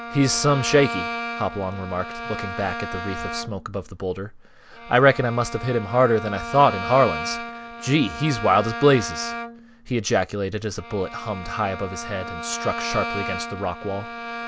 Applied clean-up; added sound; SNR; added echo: none; Bowed string instrument; 9 dB; none.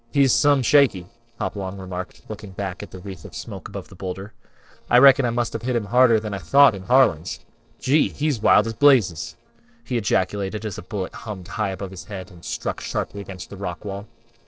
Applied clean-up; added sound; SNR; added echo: neural separator model SepFormer DNS4.